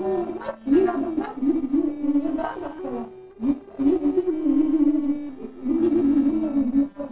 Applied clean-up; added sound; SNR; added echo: neural separator model SepFormer DNS4.